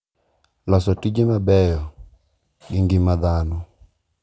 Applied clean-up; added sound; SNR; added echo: none; none; none; none.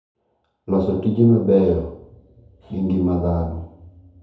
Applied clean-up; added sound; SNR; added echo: none; none; none; reverberation time 2.0 s.